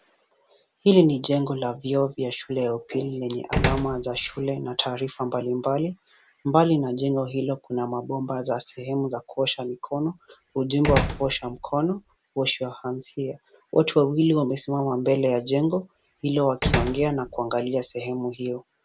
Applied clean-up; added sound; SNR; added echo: none; Slam; 5 dB; none.